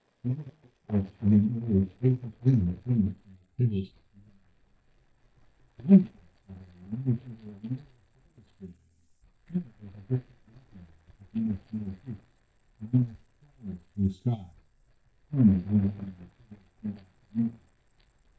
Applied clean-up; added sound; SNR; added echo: neural mask model DeepFilterNet 3.